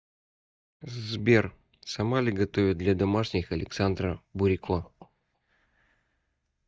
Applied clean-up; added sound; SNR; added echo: neural mask model DeepFilterNet 3.